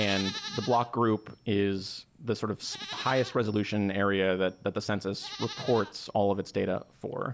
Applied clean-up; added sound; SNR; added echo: none; Livestock, farm animals, working animals; 15 dB; none.